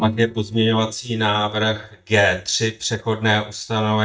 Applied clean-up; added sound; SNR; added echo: neural mask model DeepFilterNet 3.